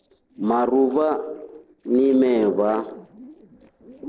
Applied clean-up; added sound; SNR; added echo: neural separator model SepFormer DNS4.